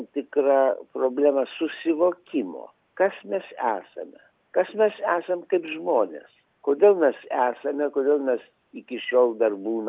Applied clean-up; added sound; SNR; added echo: none; none; none; none.